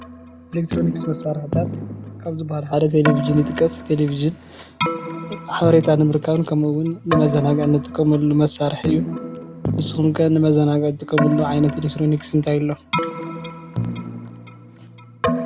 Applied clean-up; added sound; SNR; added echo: none; Keyboard (musical); 7 dB; none.